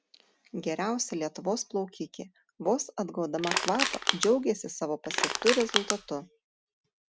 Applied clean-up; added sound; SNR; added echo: none; Crushing; 0 dB; none.